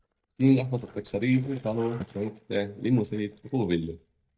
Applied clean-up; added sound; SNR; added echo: neural mask model DeepFilterNet 3.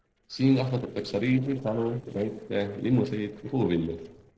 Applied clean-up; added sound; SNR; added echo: neural separator model SepFormer DNS4.